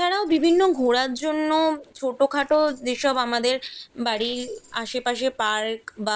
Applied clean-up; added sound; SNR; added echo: neural separator model SepFormer DNS4.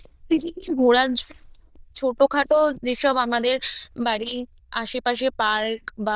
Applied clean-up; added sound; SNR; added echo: neural diffusion model UNIVERSE++.